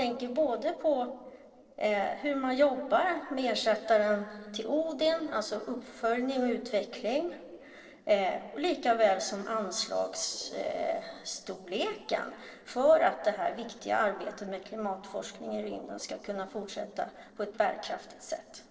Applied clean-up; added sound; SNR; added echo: neural separator model SepFormer DNS4.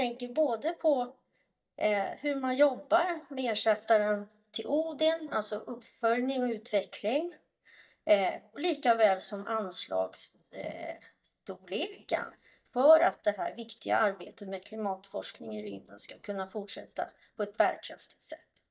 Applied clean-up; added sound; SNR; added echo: neural mask model DeepFilterNet 3.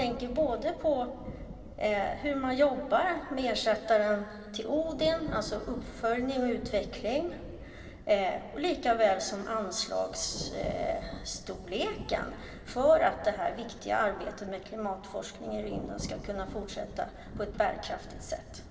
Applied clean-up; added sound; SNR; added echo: none; Thunder; 13 dB; reverberation time 2.1 s.